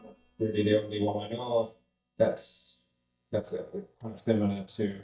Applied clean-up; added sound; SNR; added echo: neural mask model DeepFilterNet 3.